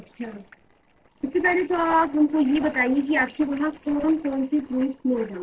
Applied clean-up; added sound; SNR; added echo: neural separator model SepFormer DNS4.